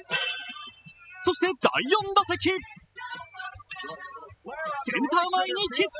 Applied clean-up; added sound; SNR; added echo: classical method spectral subtraction.